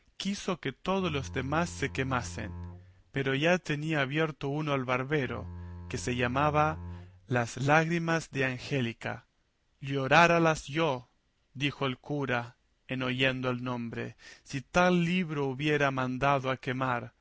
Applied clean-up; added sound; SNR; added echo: none; Bowed string instrument; 13 dB; none.